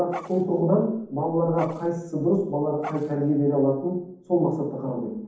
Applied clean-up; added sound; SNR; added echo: none; Dog; 15 dB; reverberation time 1.2 s.